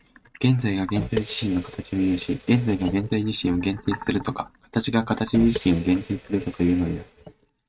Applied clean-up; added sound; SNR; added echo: neural mask model RNNoise.